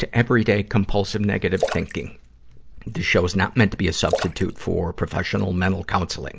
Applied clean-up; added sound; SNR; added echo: none; Splash, splatter; 10 dB; none.